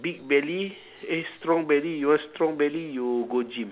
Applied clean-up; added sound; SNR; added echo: none; none; none; none.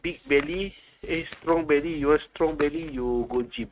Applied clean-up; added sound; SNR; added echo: neural mask model RNNoise.